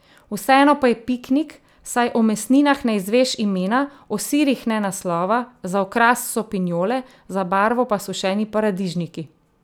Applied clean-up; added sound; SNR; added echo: none; none; none; none.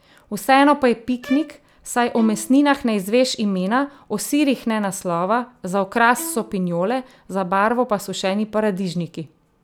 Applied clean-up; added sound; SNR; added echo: none; Bowed string instrument + Bowed string instrument; 19 dB; none.